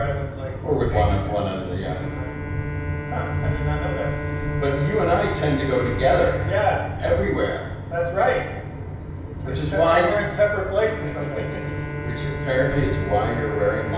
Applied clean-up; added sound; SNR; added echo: none; Bowed string instrument; 10 dB; reverberation time 0.9 s.